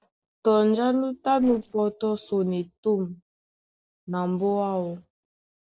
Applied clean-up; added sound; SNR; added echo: neural separator model SepFormer DNS4.